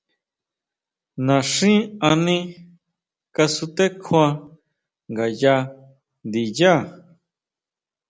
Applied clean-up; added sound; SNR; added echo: none; none; none; none.